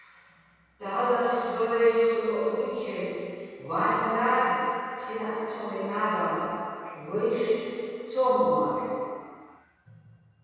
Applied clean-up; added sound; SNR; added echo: none; none; none; reverberation time 2.2 s.